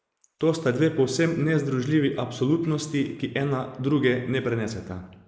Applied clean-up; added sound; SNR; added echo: neural mask model Resemble Enhance denoiser.